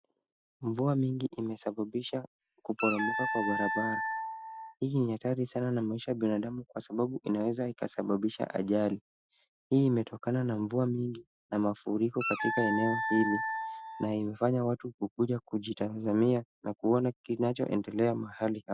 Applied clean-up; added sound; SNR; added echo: classical method Wiener filter.